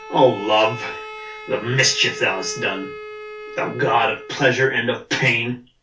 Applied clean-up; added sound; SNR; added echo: none; Bowed string instrument; 14 dB; reverberation time 0.3 s.